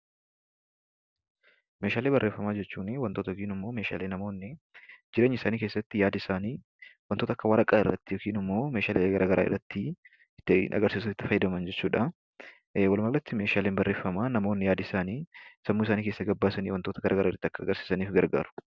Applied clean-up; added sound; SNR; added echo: none; none; none; none.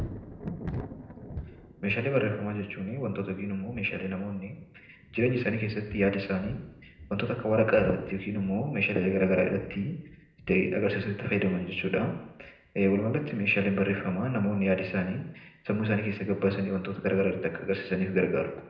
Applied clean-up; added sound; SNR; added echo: none; Thunder; 17 dB; reverberation time 0.8 s.